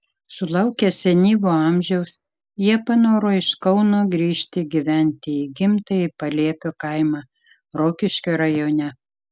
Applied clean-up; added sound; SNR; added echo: none; none; none; none.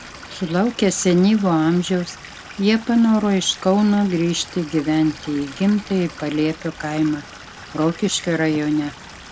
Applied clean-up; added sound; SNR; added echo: none; Stream / Liquid; 18 dB; none.